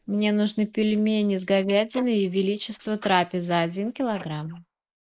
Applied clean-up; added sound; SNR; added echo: neural mask model Resemble Enhance denoiser.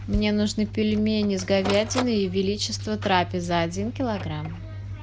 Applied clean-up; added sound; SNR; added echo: none; Printer; 16 dB; none.